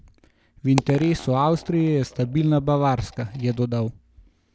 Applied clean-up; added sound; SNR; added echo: none; Coin (dropping); 16 dB; none.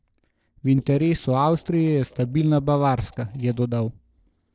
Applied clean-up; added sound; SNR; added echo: neural separator model SepFormer DNS4.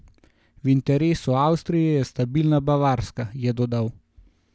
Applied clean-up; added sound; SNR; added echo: none; none; none; none.